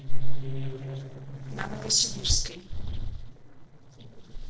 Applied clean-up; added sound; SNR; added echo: neural separator model SepFormer DNS4.